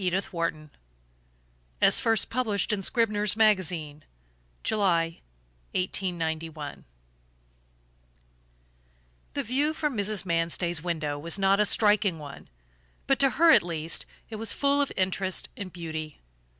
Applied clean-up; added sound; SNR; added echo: none; none; none; none.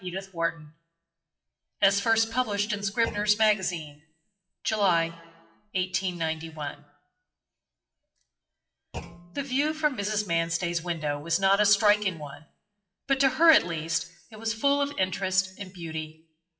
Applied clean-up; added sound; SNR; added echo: classical method WPE with log-MMSE.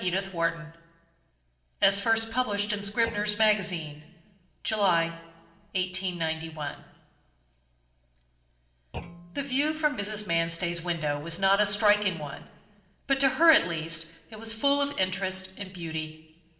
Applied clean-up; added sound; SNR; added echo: neural separator model SepFormer DNS4.